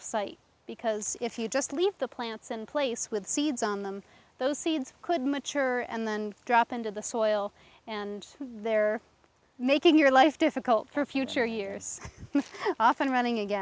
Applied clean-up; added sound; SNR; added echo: none; none; none; none.